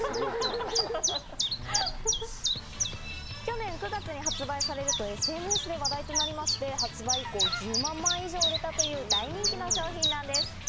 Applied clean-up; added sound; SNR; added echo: none; Chirp, tweet; -3 dB; none.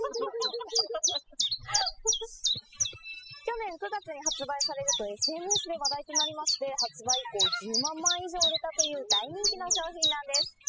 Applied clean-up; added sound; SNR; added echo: classical method spectral subtraction.